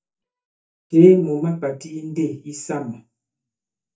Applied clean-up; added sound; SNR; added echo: neural mask model DeepFilterNet 3.